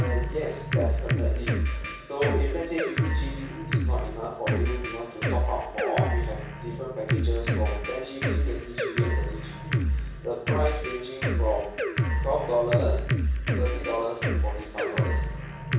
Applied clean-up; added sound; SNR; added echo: none; Drum kit; -4 dB; reverberation time 0.7 s.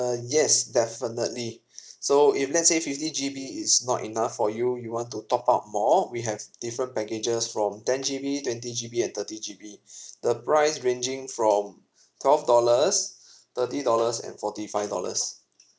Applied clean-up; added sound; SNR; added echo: none; none; none; none.